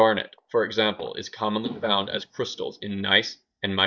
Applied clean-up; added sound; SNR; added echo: neural mask model DeepFilterNet 3.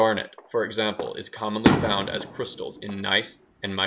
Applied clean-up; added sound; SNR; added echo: none; Fireworks; 3 dB; none.